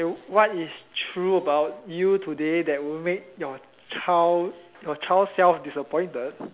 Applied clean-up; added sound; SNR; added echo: none; none; none; none.